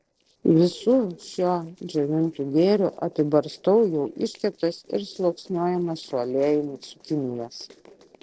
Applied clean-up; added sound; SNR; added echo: neural separator model SepFormer DNS4.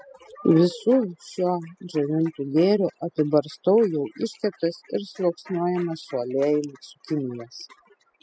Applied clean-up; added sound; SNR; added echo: classical method spectral subtraction.